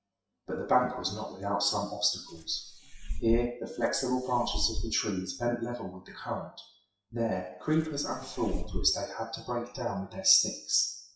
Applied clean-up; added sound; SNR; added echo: classical method WPE with log-MMSE.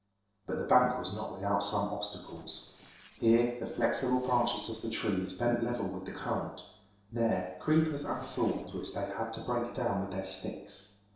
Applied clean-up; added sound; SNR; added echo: neural separator model SepFormer DNS4.